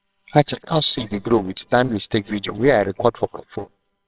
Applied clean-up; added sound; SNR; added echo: neural separator model SepFormer WHAMR!.